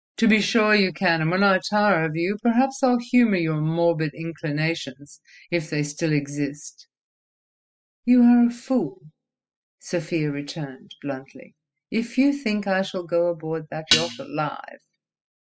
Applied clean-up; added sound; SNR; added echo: classical method spectral subtraction.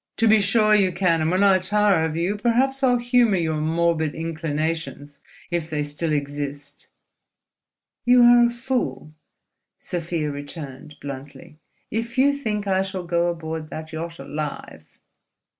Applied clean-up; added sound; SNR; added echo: none; none; none; none.